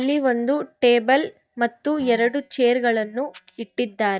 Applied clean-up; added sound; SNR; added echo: neural mask model DeepFilterNet 3.